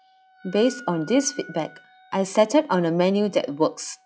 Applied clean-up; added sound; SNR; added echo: classical method log-MMSE.